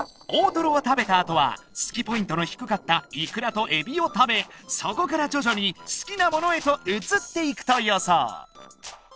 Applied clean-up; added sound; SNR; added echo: neural separator model SepFormer DNS4.